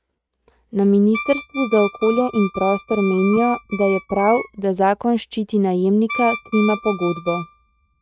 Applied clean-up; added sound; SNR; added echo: neural mask model RNNoise.